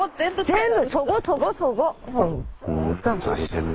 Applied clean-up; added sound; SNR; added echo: neural mask model Resemble Enhance denoiser.